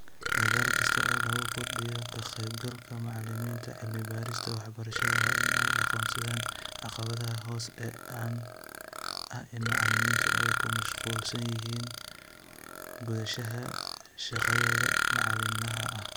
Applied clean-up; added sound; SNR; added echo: none; Burping, eructation; -4 dB; none.